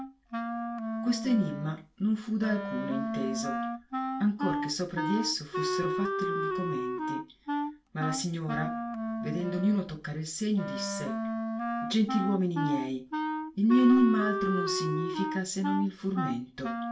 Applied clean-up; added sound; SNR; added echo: none; Wind instrument, woodwind instrument; 3 dB; reverberation time 0.2 s.